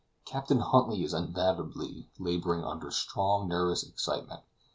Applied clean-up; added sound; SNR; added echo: none; none; none; none.